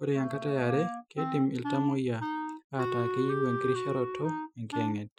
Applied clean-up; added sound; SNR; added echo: classical method Wiener filter.